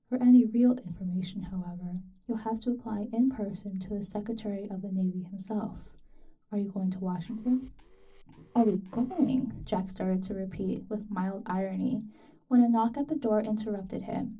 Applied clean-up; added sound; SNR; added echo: neural separator model SepFormer DNS4.